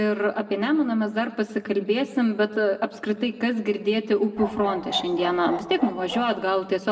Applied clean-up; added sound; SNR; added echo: none; Bark; 11 dB; reverberation time 0.9 s.